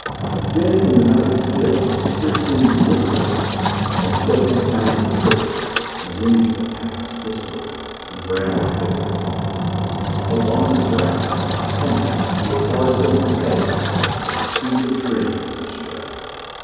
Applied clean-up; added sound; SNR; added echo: none; Engine; 1 dB; reverberation time 2.2 s.